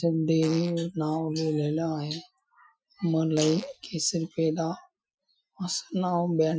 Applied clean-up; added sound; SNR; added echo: classical method Wiener filter.